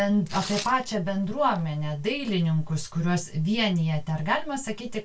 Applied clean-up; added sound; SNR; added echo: none; Tearing; 14 dB; reverberation time 0.2 s.